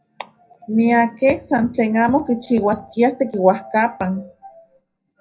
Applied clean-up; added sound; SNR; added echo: none; none; none; reverberation time 0.5 s.